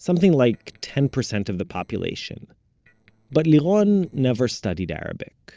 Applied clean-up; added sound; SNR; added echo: neural separator model SepFormer DNS4.